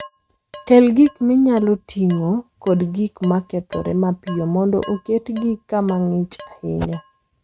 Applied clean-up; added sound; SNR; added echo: neural mask model RNNoise.